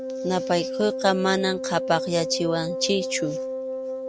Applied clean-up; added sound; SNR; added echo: none; Wind instrument, woodwind instrument; 4 dB; none.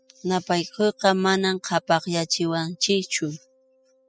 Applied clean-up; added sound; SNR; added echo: classical method spectral subtraction.